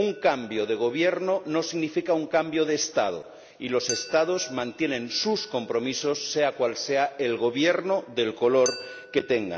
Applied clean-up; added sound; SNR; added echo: none; Chink, clink; 18 dB; none.